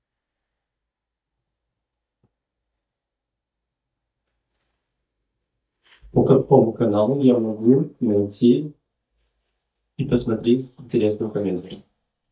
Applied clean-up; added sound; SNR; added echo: neural mask model DeepFilterNet 3.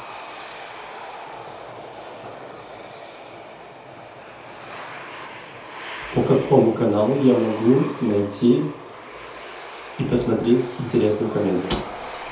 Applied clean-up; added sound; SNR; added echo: none; Aircraft; 13 dB; reverberation time 0.5 s.